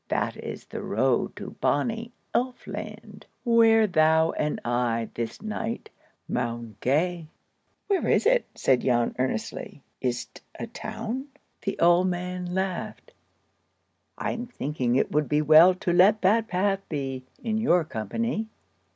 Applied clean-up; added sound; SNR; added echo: none; none; none; none.